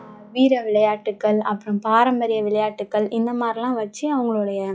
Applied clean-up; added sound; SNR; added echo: classical method log-MMSE.